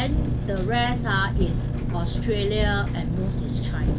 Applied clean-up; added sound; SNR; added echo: none; Engine; -4 dB; none.